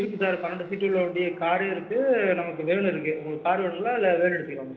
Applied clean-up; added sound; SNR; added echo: neural separator model SepFormer DNS4.